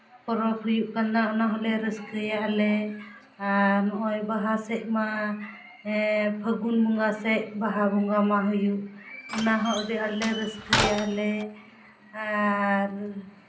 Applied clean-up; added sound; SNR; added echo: none; Slam; 4 dB; reverberation time 0.5 s.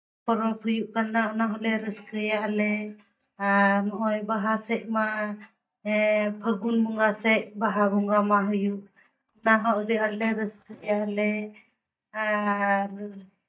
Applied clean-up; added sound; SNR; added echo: neural mask model DeepFilterNet 3.